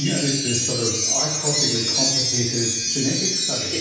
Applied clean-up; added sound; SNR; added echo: none; Wind chime; -3 dB; reverberation time 0.9 s.